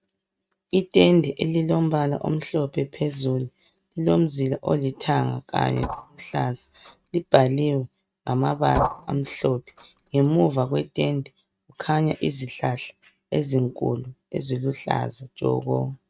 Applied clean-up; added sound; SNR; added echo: neural mask model RNNoise.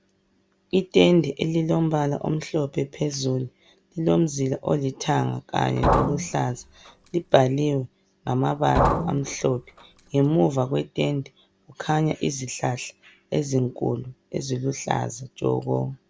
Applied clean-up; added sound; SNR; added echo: none; Liquid; 4 dB; none.